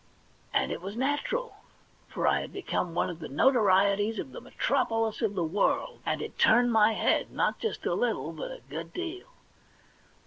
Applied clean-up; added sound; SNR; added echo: none; none; none; none.